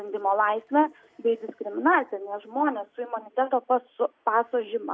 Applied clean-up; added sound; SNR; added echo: none; none; none; none.